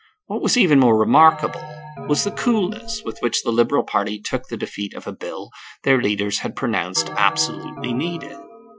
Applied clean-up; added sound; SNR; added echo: classical method Wiener filter.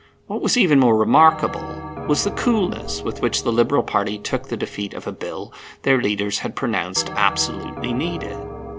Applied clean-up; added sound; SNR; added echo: none; Bell; 12 dB; none.